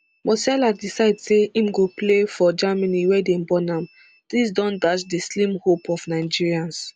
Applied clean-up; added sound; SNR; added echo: none; none; none; none.